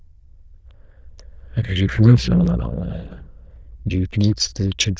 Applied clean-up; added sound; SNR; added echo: neural diffusion model UNIVERSE++.